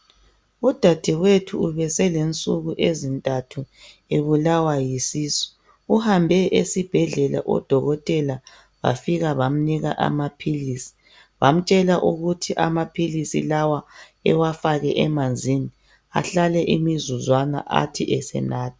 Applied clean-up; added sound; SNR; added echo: none; none; none; none.